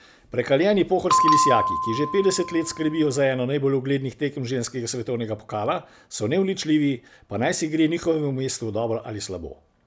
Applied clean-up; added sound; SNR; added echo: none; Bell; 0 dB; none.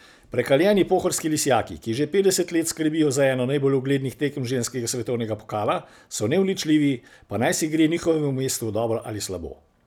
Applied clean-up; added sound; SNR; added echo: none; none; none; none.